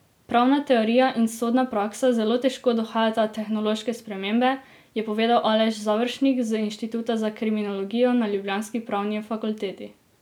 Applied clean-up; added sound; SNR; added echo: none; none; none; none.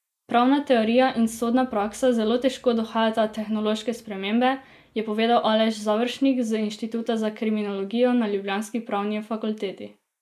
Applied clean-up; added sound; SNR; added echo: neural mask model Resemble Enhance denoiser.